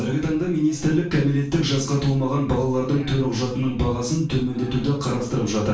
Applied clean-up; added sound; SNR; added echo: none; none; none; reverberation time 0.3 s.